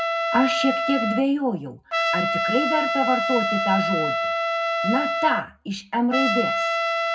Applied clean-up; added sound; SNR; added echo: none; Trumpet; -1 dB; reverberation time 0.3 s.